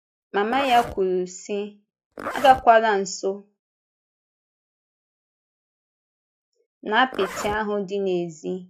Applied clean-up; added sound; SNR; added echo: classical method log-MMSE.